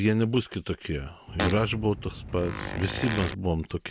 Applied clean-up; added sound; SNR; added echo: none; Fart; 6 dB; none.